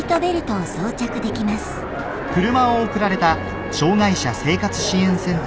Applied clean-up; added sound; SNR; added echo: none; Train; 8 dB; none.